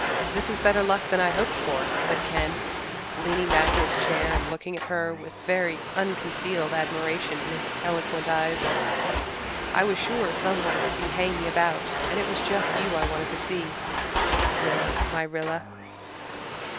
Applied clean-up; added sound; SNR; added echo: none; Domestic sounds, home sounds; 0 dB; none.